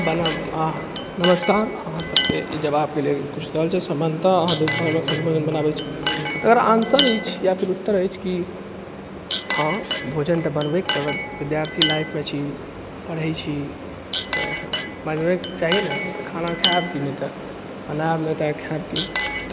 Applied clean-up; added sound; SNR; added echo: none; Chink, clink; 7 dB; none.